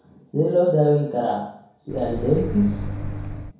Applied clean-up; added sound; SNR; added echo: none; Microwave oven; 6 dB; reverberation time 0.6 s.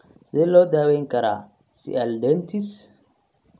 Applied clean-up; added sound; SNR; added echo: none; none; none; none.